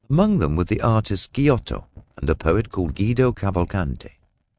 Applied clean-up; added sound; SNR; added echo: neural mask model RNNoise.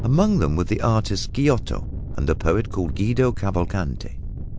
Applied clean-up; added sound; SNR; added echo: none; Thunder; 7 dB; none.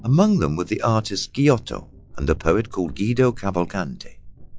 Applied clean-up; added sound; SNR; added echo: classical method log-MMSE.